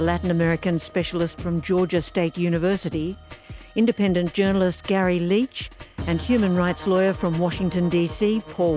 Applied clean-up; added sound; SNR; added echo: none; none; none; none.